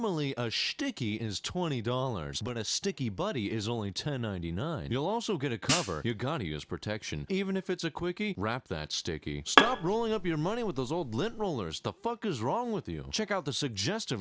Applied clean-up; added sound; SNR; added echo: none; Bowed string instrument + Hi-hat; -1 dB; none.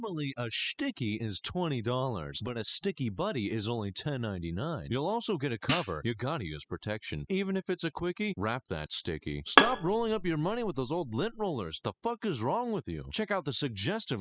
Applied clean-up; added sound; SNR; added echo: classical method spectral subtraction.